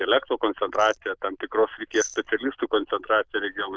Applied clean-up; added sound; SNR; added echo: neural diffusion model UNIVERSE++.